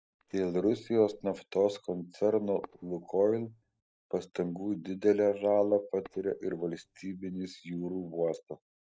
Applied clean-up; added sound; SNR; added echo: neural mask model DeepFilterNet 3.